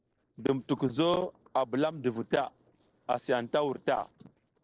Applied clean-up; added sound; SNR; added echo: neural separator model SepFormer DNS4.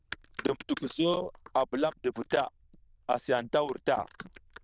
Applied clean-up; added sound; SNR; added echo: neural diffusion model UNIVERSE++.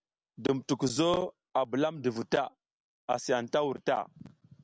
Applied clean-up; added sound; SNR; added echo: none; none; none; none.